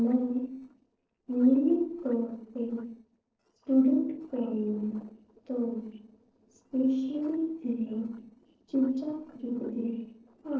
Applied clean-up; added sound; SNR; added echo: neural separator model SepFormer DNS4.